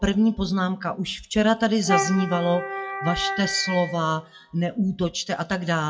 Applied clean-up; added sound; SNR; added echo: classical method WPE with log-MMSE.